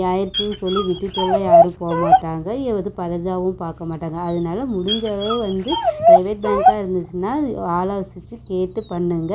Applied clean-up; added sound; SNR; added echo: none; Dog; -2 dB; none.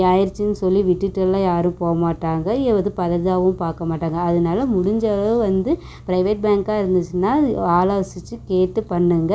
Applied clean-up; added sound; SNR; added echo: none; none; none; none.